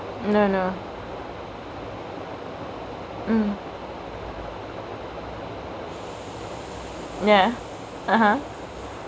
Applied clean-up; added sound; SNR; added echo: none; none; none; none.